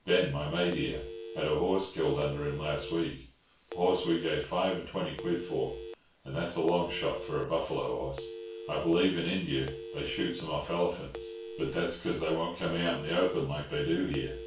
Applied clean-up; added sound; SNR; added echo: none; Telephone; 13 dB; reverberation time 0.3 s.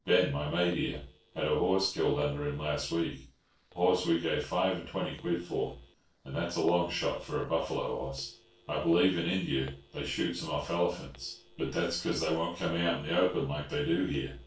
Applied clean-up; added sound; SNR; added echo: neural separator model SepFormer DNS4.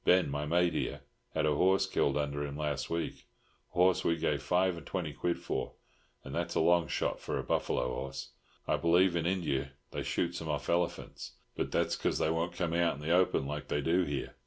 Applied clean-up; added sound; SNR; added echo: none; none; none; none.